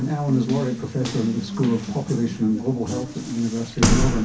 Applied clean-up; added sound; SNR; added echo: none; Water tap, faucet; 2 dB; reverberation time 0.3 s.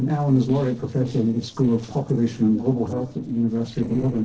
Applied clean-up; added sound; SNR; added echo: neural separator model SepFormer DNS4.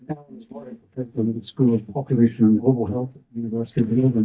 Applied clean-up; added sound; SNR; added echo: neural mask model DeepFilterNet 3.